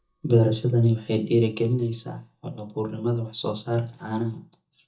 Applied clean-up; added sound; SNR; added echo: neural mask model DeepFilterNet 3.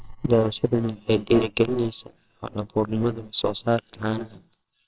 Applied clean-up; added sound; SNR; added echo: neural separator model SepFormer WHAMR!.